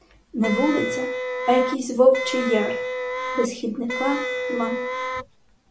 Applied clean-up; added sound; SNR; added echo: none; Wind instrument, woodwind instrument; 4 dB; none.